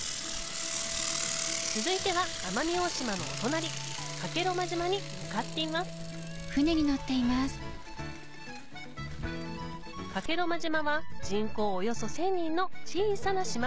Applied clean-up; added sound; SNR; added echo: none; Mechanisms / Bicycle; 1 dB; none.